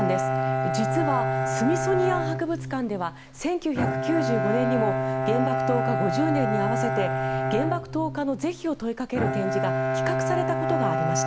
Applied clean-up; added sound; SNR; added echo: none; Bowed string instrument; -2 dB; none.